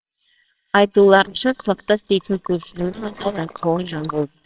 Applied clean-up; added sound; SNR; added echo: neural separator model SepFormer WHAMR!.